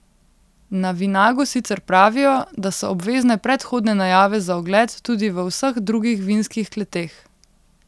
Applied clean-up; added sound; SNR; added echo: none; none; none; none.